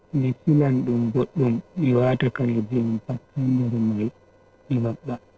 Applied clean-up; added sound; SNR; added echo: neural separator model SepFormer DNS4.